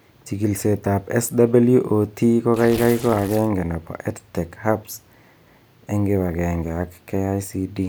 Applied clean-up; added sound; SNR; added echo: none; Tearing; 15 dB; none.